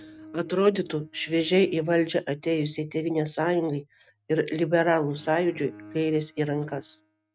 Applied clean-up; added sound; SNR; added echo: neural mask model RNNoise.